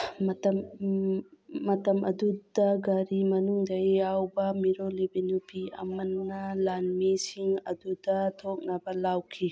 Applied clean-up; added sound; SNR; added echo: none; none; none; none.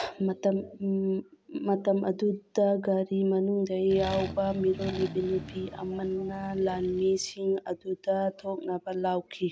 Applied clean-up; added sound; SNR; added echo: none; Accelerating, revving, vroom; 12 dB; none.